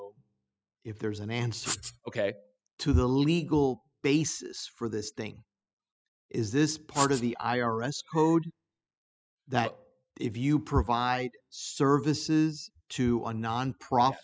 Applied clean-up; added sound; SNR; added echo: classical method spectral subtraction.